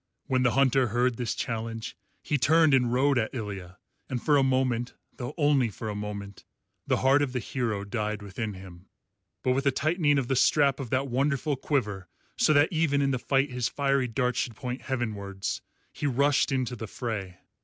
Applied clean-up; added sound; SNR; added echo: none; none; none; none.